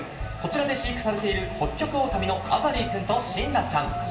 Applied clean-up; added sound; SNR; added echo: none; none; none; reverberation time 0.7 s.